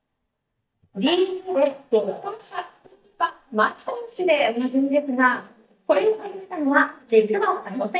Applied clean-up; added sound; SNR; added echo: neural mask model DeepFilterNet 3.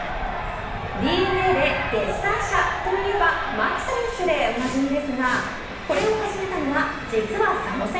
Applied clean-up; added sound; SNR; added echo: none; Bird vocalization, bird call, bird song; 12 dB; reverberation time 0.9 s.